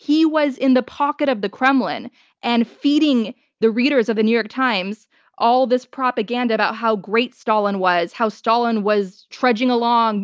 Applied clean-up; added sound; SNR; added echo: none; none; none; none.